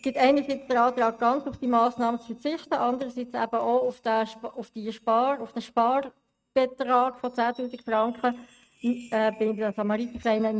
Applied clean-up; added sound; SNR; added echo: neural mask model RNNoise.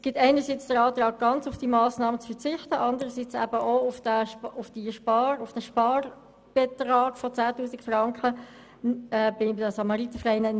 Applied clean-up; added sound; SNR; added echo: none; none; none; none.